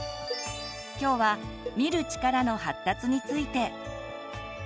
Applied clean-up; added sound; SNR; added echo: none; Cowbell; 16 dB; none.